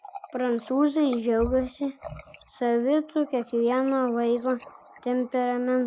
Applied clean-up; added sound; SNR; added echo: none; Water tap, faucet; 19 dB; none.